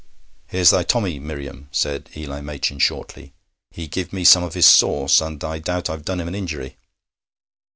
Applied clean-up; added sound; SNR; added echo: none; none; none; none.